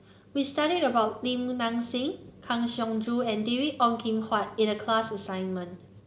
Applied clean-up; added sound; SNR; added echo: none; none; none; none.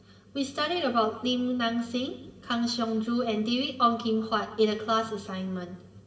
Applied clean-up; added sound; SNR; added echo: none; none; none; reverberation time 1.9 s.